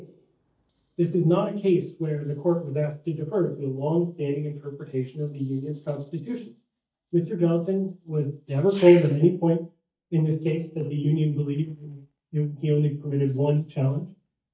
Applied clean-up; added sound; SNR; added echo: neural mask model DeepFilterNet 3.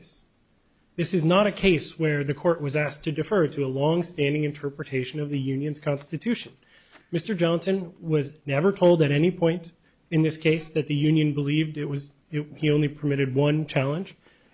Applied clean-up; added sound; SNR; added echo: none; none; none; none.